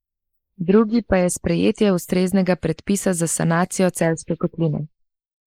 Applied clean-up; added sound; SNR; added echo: neural mask model Resemble Enhance denoiser.